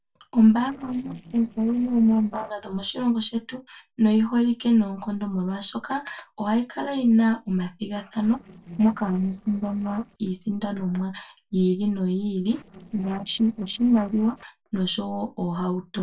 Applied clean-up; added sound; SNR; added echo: neural separator model SepFormer DNS4.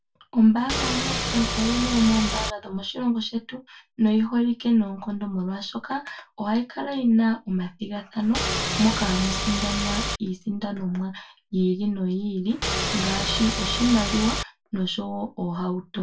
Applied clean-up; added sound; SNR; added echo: none; Engine / Car; 2 dB; reverberation time 0.2 s.